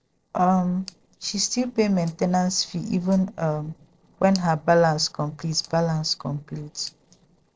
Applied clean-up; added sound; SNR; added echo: neural separator model SepFormer DNS4.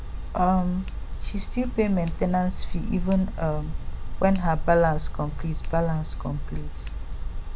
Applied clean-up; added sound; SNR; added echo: none; Tick; 2 dB; none.